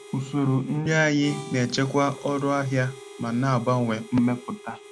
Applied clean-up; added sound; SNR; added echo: none; Harmonica; 18 dB; none.